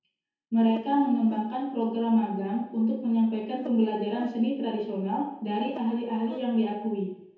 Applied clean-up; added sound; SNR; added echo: none; Buzz; 20 dB; reverberation time 0.9 s.